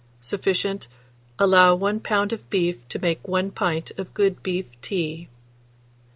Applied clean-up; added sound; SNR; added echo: none; none; none; none.